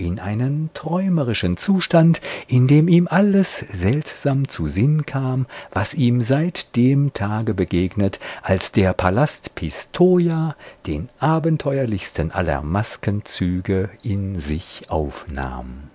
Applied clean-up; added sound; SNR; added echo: none; none; none; none.